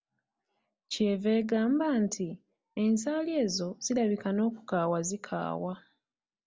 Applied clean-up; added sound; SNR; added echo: none; none; none; none.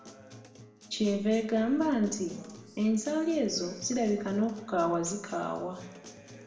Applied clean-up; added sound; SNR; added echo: none; Acoustic guitar; 20 dB; reverberation time 0.9 s.